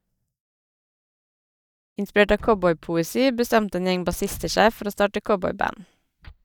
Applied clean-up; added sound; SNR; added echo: neural mask model DeepFilterNet 3.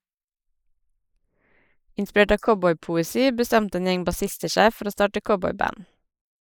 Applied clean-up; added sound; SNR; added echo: neural mask model Resemble Enhance denoiser.